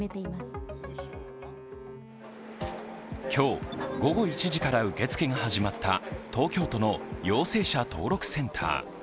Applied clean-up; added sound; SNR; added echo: none; Bowed string instrument + Bowed string instrument; 16 dB; none.